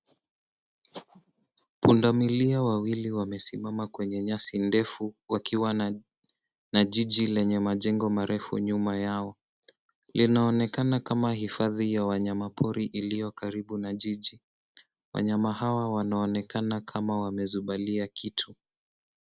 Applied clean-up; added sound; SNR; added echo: none; none; none; none.